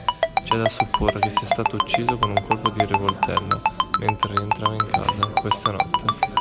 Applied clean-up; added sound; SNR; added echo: none; Ringtone; -5 dB; none.